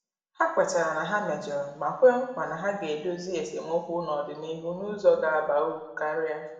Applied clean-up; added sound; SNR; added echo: none; none; none; reverberation time 0.8 s.